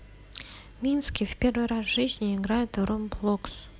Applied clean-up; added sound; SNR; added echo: none; none; none; none.